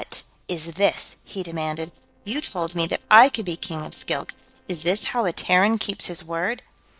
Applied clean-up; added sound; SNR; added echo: neural separator model SepFormer DNS4.